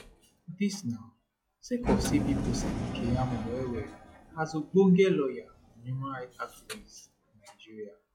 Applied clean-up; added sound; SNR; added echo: classical method log-MMSE.